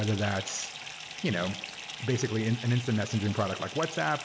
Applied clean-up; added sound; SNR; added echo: none; Fill (with liquid) / Bathtub (filling or washing); 10 dB; none.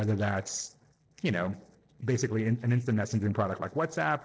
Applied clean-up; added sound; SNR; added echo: neural separator model SepFormer DNS4.